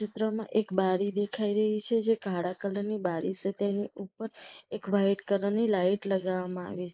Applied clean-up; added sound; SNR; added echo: neural mask model Resemble Enhance denoiser.